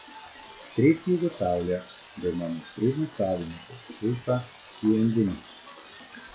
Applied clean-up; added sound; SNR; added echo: classical method log-MMSE.